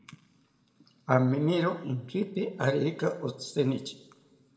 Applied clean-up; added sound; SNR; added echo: none; none; none; reverberation time 0.8 s.